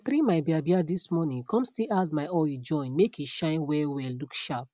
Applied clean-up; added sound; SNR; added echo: none; none; none; none.